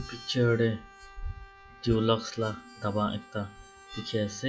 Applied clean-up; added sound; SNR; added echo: classical method log-MMSE.